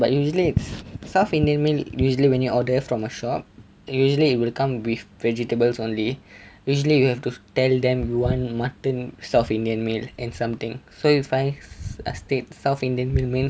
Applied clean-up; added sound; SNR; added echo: none; none; none; none.